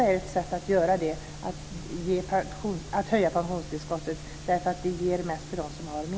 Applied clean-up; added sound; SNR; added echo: none; none; none; none.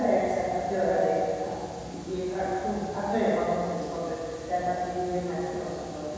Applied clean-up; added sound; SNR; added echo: none; none; none; reverberation time 1.9 s.